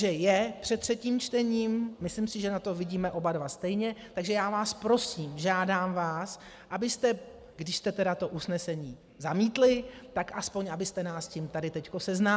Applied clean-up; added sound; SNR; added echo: none; none; none; none.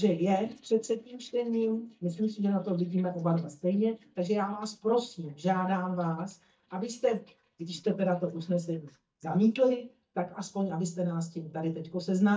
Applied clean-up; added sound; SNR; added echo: neural mask model DeepFilterNet 3.